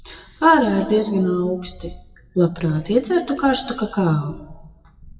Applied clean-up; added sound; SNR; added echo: classical method WPE with log-MMSE.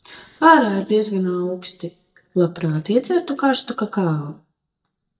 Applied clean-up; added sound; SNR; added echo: neural mask model DeepFilterNet 3.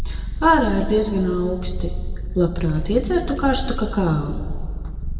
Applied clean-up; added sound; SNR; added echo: none; Purr; 4 dB; reverberation time 1.9 s.